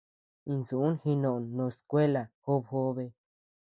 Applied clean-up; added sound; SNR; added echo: none; none; none; none.